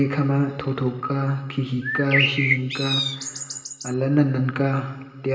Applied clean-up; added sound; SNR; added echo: none; Bird; 2 dB; reverberation time 1.7 s.